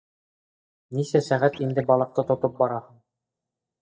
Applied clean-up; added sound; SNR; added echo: neural mask model DeepFilterNet 3.